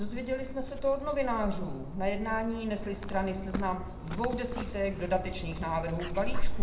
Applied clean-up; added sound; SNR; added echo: none; Dog; 0 dB; reverberation time 1.1 s.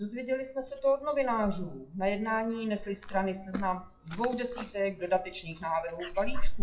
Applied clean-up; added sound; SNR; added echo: classical method WPE with log-MMSE.